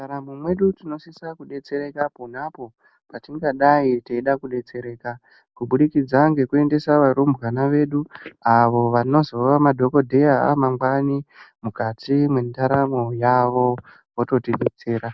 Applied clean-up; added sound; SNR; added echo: none; none; none; none.